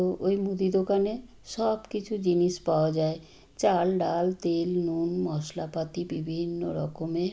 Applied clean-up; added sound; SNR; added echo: none; none; none; none.